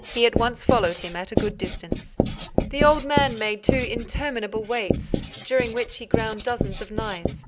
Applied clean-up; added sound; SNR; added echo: none; Writing; 1 dB; none.